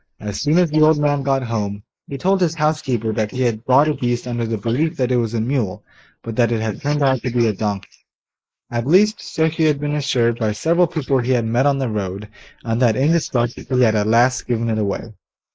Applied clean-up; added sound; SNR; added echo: neural mask model Resemble Enhance denoiser.